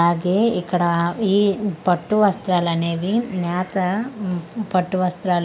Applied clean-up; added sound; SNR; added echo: none; none; none; none.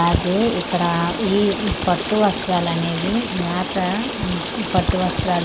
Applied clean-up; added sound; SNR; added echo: none; Stream; 4 dB; none.